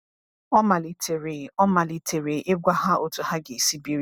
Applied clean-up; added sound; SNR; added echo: none; none; none; none.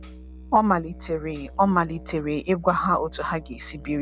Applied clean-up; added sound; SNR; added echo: none; Tambourine + Musical instrument; 15 dB; none.